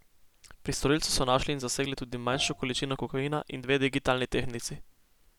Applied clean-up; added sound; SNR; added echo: none; Bowed string instrument; 17 dB; none.